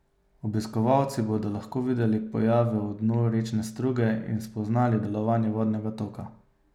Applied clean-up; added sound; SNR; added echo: none; none; none; none.